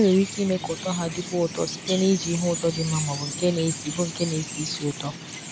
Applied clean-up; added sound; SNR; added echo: none; Chirp, tweet; 8 dB; none.